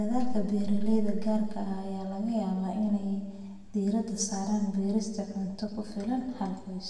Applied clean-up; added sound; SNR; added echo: none; none; none; reverberation time 1.1 s.